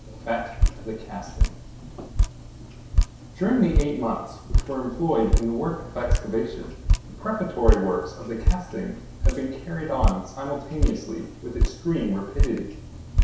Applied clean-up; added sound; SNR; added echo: none; Drip; -3 dB; reverberation time 0.7 s.